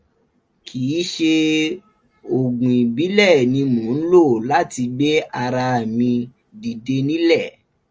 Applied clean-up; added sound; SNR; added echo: none; none; none; none.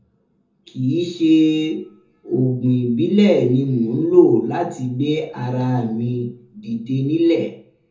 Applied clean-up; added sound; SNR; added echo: none; none; none; reverberation time 0.6 s.